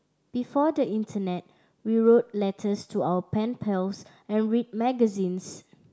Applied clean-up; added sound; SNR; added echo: none; none; none; none.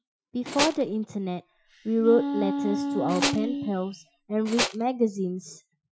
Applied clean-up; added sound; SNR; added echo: classical method Wiener filter.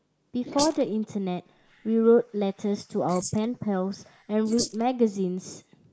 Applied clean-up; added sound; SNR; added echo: neural mask model Resemble Enhance denoiser.